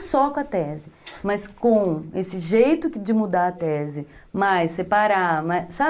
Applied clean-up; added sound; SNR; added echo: neural mask model Resemble Enhance denoiser.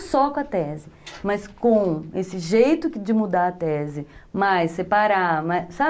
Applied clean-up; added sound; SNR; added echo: none; none; none; none.